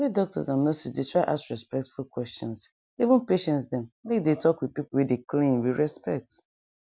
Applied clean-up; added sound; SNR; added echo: none; none; none; none.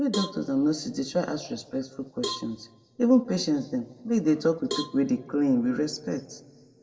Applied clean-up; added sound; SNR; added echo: none; Cowbell; 14 dB; reverberation time 1.8 s.